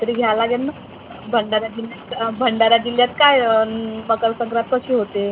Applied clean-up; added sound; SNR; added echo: none; Rain; 18 dB; none.